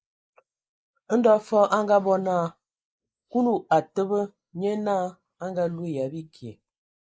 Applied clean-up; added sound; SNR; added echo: neural mask model Resemble Enhance denoiser.